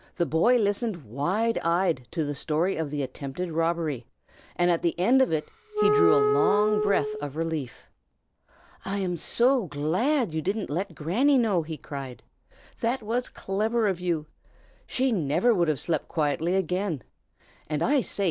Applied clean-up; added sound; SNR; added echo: none; Wind instrument, woodwind instrument; 0 dB; none.